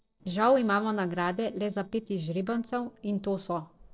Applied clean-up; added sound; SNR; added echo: neural separator model SepFormer DNS4.